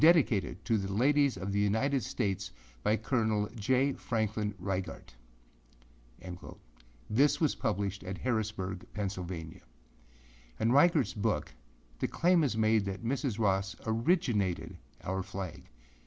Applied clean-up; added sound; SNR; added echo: none; none; none; none.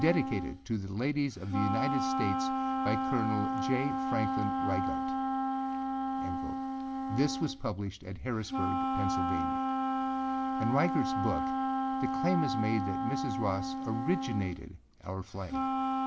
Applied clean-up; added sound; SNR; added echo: none; Wind instrument, woodwind instrument; -2 dB; none.